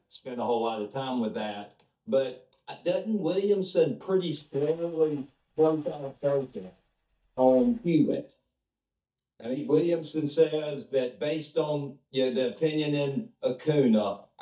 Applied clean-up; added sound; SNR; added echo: neural mask model DeepFilterNet 3.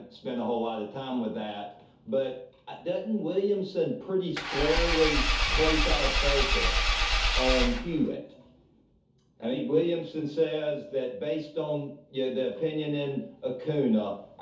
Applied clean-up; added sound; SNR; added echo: none; Engine / Car; -4 dB; reverberation time 0.5 s.